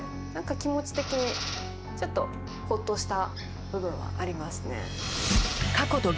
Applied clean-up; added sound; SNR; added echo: none; Drill; 11 dB; none.